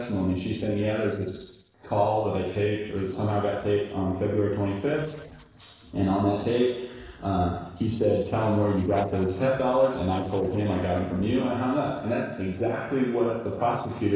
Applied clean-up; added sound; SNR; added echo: neural separator model SepFormer DNS4.